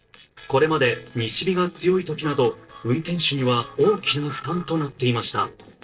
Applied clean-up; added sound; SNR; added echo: neural separator model SepFormer DNS4.